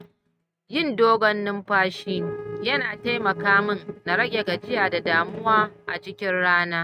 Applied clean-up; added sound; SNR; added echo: neural mask model RNNoise.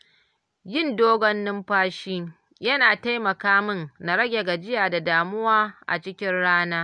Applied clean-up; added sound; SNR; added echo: none; none; none; none.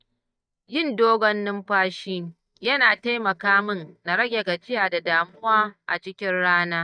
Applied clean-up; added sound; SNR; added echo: neural mask model DeepFilterNet 3.